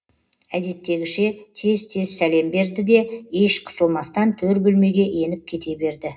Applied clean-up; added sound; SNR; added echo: none; none; none; reverberation time 0.2 s.